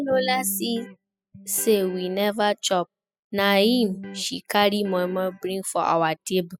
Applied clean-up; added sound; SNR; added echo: classical method spectral subtraction.